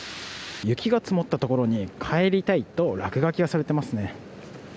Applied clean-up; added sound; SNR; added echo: none; none; none; none.